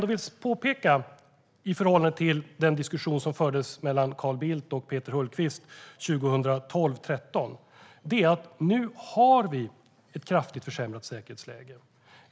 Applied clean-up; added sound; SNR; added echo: none; none; none; none.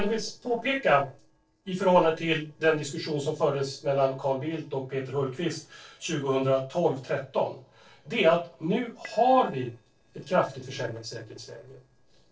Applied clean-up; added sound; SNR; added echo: neural separator model SepFormer DNS4.